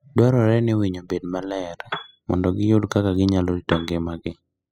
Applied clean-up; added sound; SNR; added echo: classical method spectral subtraction.